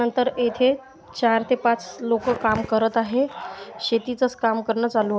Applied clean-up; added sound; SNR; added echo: none; none; none; none.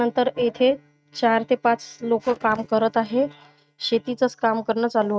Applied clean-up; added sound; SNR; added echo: neural mask model RNNoise.